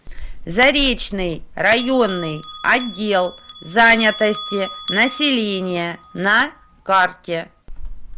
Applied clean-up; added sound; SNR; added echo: none; Bell; 11 dB; none.